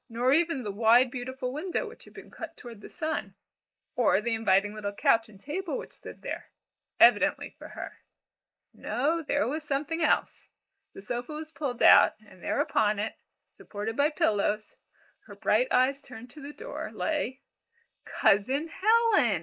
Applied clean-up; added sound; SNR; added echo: neural mask model Resemble Enhance denoiser.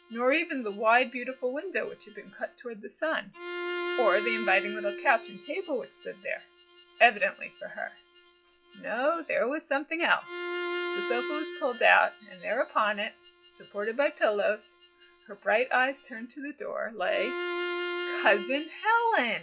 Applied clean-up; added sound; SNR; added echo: classical method log-MMSE.